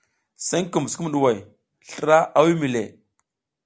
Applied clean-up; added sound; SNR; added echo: none; none; none; none.